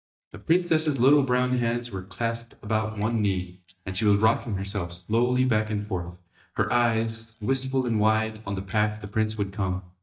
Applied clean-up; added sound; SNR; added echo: neural mask model DeepFilterNet 3.